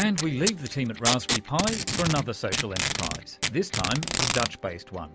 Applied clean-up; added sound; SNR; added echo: none; Packing tape, duct tape; 1 dB; none.